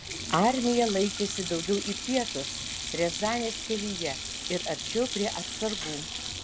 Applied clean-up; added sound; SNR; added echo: none; Sink (filling or washing); 5 dB; none.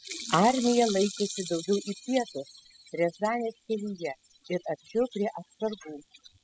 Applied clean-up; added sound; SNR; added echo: classical method spectral subtraction.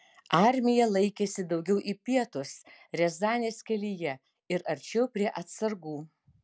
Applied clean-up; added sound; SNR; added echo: none; none; none; none.